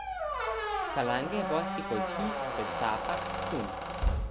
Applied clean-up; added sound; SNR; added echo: none; Squeak; -3 dB; none.